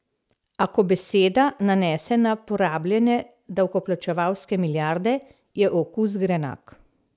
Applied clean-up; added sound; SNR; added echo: none; none; none; none.